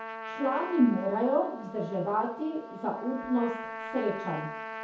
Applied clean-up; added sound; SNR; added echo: none; Trumpet; 10 dB; reverberation time 0.6 s.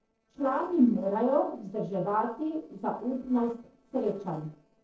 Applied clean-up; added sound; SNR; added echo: neural separator model SepFormer DNS4.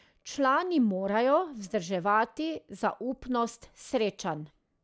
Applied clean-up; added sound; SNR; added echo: none; none; none; none.